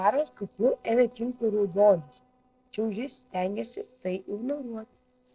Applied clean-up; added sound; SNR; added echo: neural separator model SepFormer DNS4.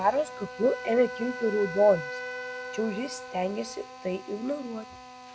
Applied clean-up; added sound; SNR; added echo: none; Drill + Wind instrument, woodwind instrument; 11 dB; none.